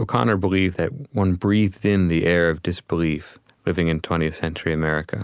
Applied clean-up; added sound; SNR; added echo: none; none; none; none.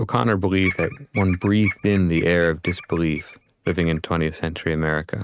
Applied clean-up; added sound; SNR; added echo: neural mask model RNNoise.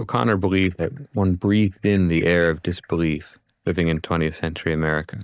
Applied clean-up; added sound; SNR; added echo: neural mask model DeepFilterNet 3.